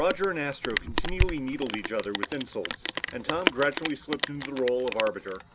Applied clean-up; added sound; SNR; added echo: none; Rain; 1 dB; none.